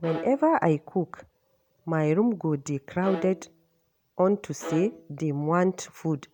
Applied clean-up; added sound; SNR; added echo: none; Bowed string instrument; 14 dB; none.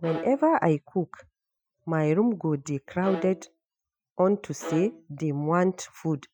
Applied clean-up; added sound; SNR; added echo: classical method Wiener filter.